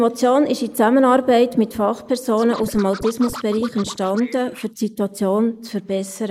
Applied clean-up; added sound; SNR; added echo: neural mask model Resemble Enhance denoiser.